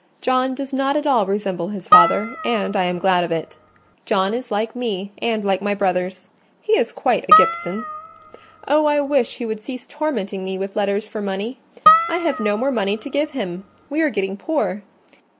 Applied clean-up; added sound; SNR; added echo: none; Harp; -1 dB; none.